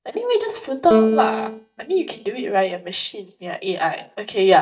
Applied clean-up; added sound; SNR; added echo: neural mask model DeepFilterNet 3.